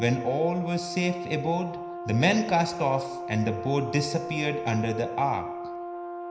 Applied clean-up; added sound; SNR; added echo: none; Brass instrument; 8 dB; reverberation time 0.9 s.